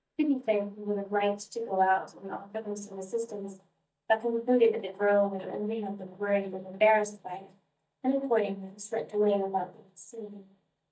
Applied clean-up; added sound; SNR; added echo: neural mask model DeepFilterNet 3.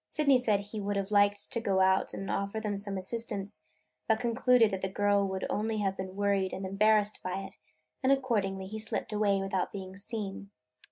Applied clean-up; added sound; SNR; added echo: none; none; none; none.